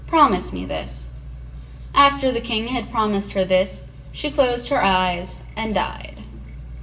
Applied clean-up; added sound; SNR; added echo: none; none; none; reverberation time 0.7 s.